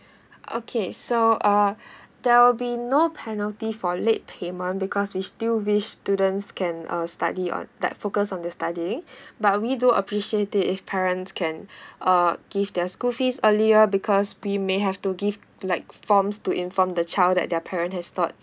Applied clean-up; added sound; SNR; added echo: none; none; none; none.